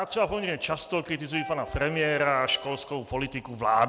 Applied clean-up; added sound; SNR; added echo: none; Wind instrument, woodwind instrument; 16 dB; none.